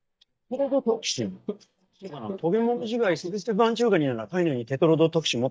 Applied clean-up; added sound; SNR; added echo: neural mask model DeepFilterNet 3.